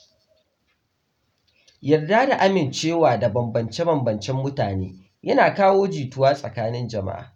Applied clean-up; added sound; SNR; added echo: none; none; none; none.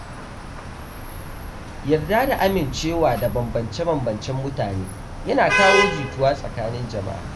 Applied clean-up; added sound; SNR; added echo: none; Traffic noise, roadway noise / Vehicle horn, car horn, honking; 4 dB; none.